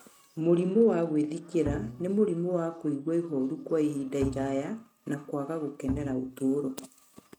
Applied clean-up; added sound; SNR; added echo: neural mask model RNNoise.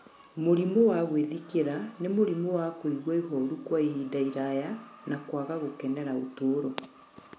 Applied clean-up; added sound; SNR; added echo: none; none; none; none.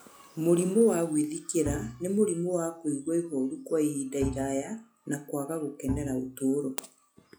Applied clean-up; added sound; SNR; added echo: classical method log-MMSE.